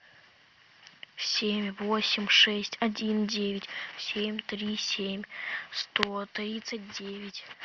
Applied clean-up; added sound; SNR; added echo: none; none; none; none.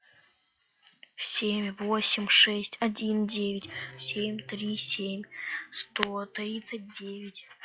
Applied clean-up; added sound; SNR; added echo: classical method log-MMSE.